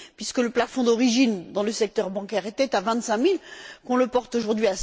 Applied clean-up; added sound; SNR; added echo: none; none; none; none.